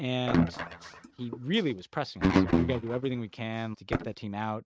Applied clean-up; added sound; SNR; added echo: neural mask model RNNoise.